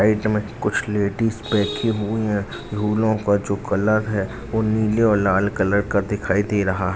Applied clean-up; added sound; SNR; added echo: none; none; none; none.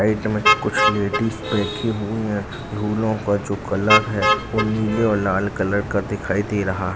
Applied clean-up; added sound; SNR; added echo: none; Motor vehicle (road); 3 dB; none.